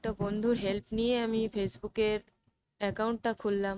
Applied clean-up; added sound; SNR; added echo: neural mask model RNNoise.